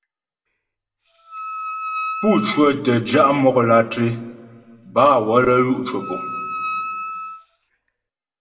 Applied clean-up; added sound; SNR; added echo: none; Wind instrument, woodwind instrument; 10 dB; reverberation time 1.4 s.